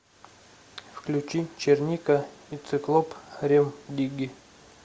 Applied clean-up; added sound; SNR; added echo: none; none; none; none.